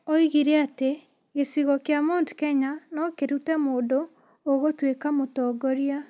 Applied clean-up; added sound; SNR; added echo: none; none; none; none.